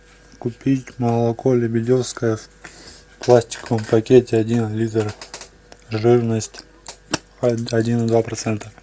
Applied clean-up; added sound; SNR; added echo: none; none; none; none.